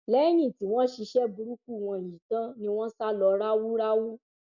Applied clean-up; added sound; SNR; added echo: none; none; none; none.